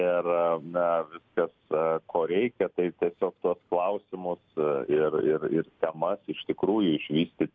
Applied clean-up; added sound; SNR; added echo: none; none; none; none.